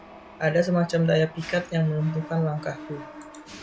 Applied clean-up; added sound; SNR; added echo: none; Mechanisms; 17 dB; none.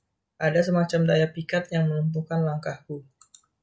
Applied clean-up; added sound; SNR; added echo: none; none; none; none.